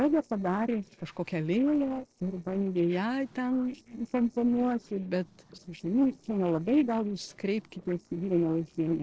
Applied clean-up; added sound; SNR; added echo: neural separator model SepFormer DNS4.